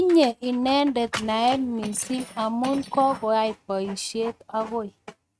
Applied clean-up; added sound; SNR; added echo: neural mask model RNNoise.